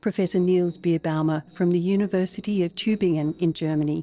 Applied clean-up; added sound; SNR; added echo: neural separator model SepFormer DNS4.